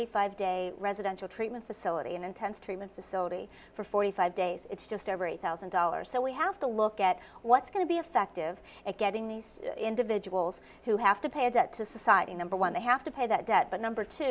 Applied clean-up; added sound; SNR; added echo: none; none; none; none.